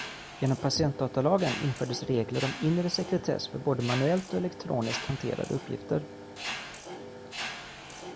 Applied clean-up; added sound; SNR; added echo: none; Mechanisms; 10 dB; none.